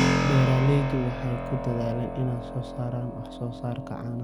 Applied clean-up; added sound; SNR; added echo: none; Keyboard (musical); 2 dB; none.